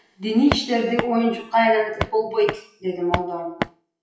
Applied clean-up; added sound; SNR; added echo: classical method WPE with log-MMSE.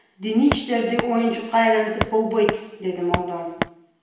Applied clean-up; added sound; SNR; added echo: none; Walk, footsteps; 5 dB; reverberation time 1.0 s.